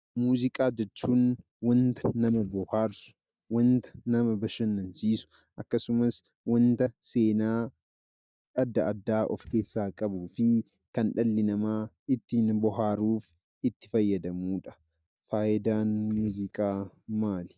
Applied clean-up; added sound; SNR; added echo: neural mask model DeepFilterNet 3.